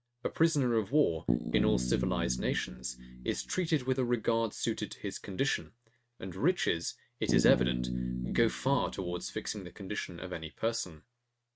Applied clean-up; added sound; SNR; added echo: neural mask model RNNoise.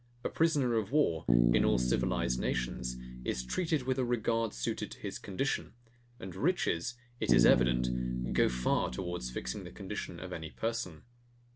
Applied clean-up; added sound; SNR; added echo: none; Bass guitar; 1 dB; none.